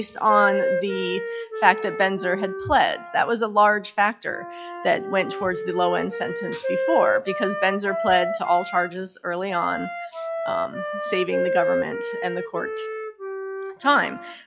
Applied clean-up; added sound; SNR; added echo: classical method log-MMSE.